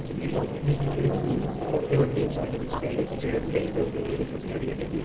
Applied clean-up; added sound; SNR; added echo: neural separator model SepFormer DNS4.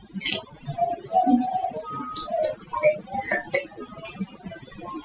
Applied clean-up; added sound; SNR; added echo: classical method Wiener filter.